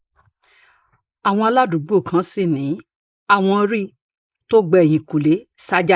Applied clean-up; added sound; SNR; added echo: neural mask model Resemble Enhance denoiser.